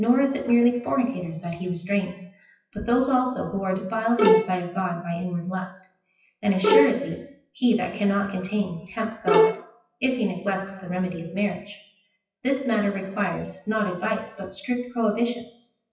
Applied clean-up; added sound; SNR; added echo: classical method WPE with log-MMSE.